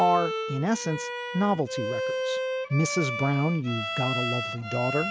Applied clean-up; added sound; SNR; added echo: none; Bowed string instrument; 4 dB; none.